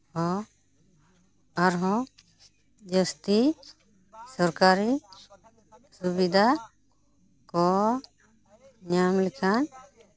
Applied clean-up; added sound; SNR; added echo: none; none; none; none.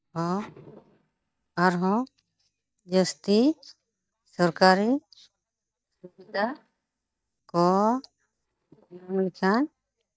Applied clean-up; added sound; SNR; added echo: neural mask model DeepFilterNet 3.